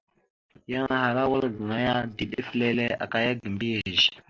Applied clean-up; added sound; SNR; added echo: neural separator model SepFormer DNS4.